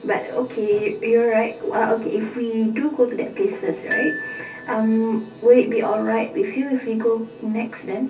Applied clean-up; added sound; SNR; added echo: none; Glockenspiel; 10 dB; reverberation time 0.3 s.